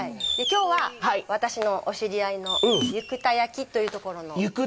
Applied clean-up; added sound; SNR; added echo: none; Fireworks + Snare drum; 7 dB; none.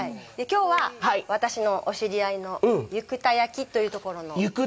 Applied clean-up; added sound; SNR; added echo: none; none; none; none.